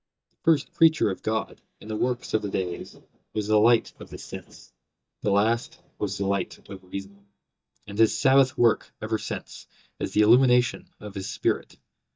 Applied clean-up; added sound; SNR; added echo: neural mask model DeepFilterNet 3.